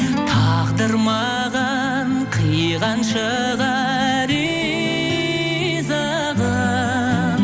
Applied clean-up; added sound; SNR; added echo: none; none; none; none.